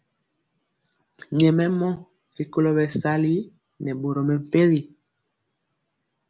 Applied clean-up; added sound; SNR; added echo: none; none; none; none.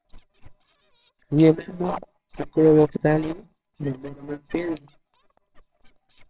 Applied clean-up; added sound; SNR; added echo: neural separator model SepFormer WHAMR!.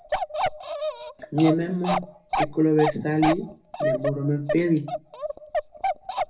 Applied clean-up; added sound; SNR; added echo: none; Bark; 3 dB; reverberation time 0.3 s.